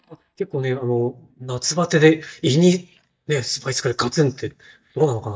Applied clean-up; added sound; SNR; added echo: neural mask model DeepFilterNet 3.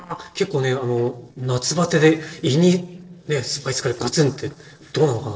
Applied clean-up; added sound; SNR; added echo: neural separator model SepFormer DNS4.